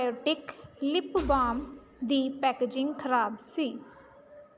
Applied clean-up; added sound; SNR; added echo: none; Engine / Car; 11 dB; none.